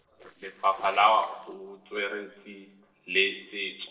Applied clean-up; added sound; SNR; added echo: neural separator model SepFormer DNS4.